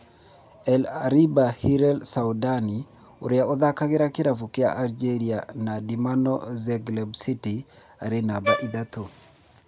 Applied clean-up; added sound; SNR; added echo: none; Wind instrument, woodwind instrument; 3 dB; none.